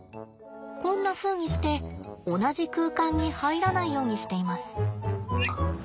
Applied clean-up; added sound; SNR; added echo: none; none; none; none.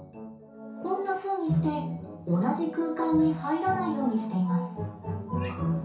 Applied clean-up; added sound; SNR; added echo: none; none; none; reverberation time 0.6 s.